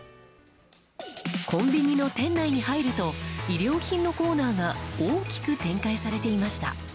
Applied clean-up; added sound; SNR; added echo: none; none; none; none.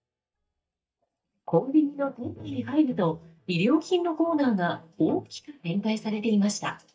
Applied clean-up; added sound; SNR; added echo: neural mask model DeepFilterNet 3.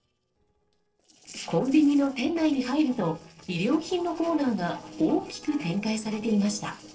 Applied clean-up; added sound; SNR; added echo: neural separator model SepFormer DNS4.